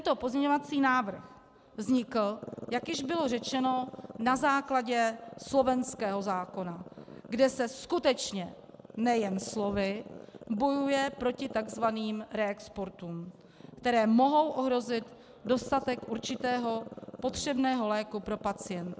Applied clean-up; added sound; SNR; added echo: none; Growling; 17 dB; none.